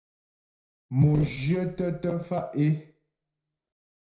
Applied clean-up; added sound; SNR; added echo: neural separator model SepFormer DNS4.